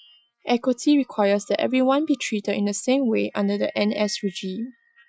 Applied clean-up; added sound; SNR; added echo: classical method Wiener filter.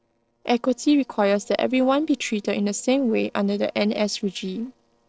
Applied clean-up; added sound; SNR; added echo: neural separator model SepFormer DNS4.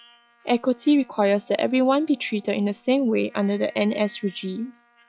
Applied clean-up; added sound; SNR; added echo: classical method log-MMSE.